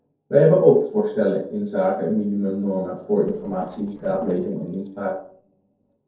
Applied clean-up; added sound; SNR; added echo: neural separator model SepFormer DNS4.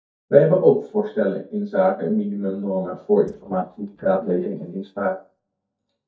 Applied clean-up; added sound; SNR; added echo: neural mask model DeepFilterNet 3.